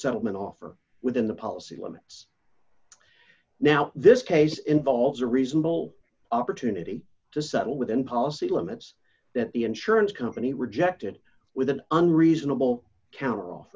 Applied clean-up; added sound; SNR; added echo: none; none; none; none.